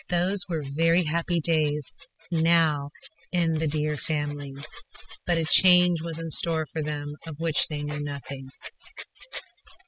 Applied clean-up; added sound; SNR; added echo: classical method spectral subtraction.